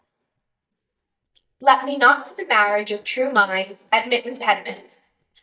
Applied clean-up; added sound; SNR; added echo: neural mask model DeepFilterNet 3.